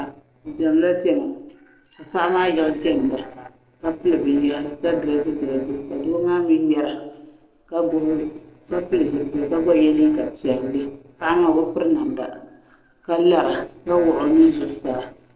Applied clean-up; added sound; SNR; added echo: neural separator model SepFormer DNS4.